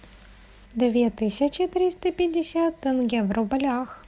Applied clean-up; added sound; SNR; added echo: none; none; none; none.